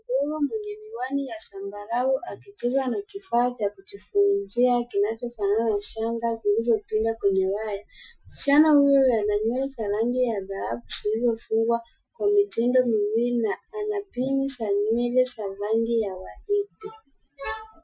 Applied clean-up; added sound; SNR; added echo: classical method Wiener filter.